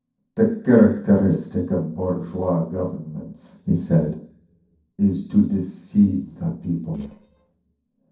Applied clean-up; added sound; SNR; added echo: neural separator model SepFormer DNS4.